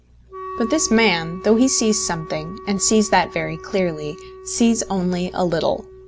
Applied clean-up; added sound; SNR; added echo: none; Wind instrument, woodwind instrument; 16 dB; none.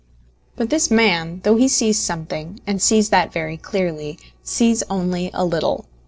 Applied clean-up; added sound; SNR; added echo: neural separator model SepFormer DNS4.